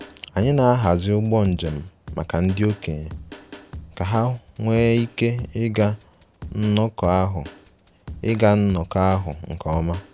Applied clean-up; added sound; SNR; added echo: none; Drum kit; 18 dB; none.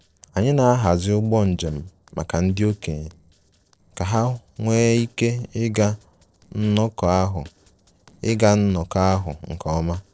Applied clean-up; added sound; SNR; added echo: neural separator model SepFormer DNS4.